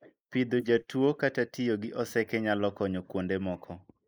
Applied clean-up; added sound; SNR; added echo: neural mask model Resemble Enhance denoiser.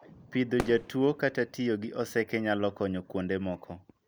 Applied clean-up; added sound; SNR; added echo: none; Fireworks; 13 dB; none.